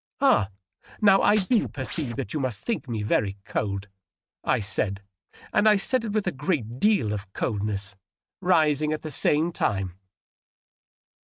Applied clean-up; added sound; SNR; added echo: neural mask model RNNoise.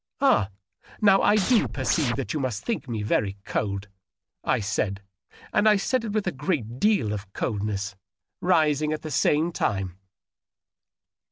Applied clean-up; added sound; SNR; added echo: none; Scratching (performance technique); 4 dB; none.